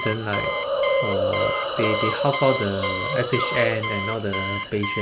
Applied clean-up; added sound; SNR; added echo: none; Alarm + Hiss; -1 dB; none.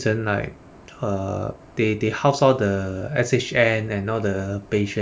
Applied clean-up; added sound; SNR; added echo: none; none; none; none.